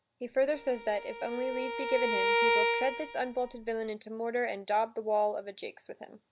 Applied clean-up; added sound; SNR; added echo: none; Bowed string instrument; 0 dB; none.